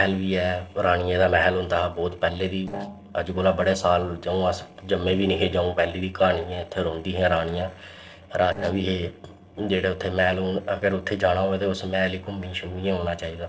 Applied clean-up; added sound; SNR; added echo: neural separator model SepFormer DNS4.